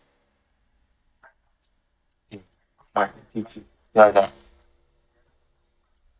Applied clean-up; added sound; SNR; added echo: neural mask model DeepFilterNet 3.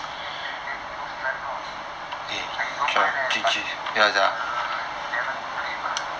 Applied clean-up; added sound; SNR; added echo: none; none; none; none.